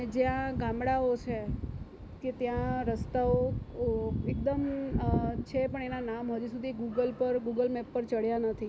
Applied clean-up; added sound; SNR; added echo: none; none; none; none.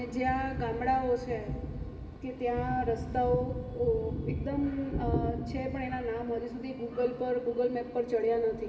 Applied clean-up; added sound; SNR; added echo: none; none; none; reverberation time 2.7 s.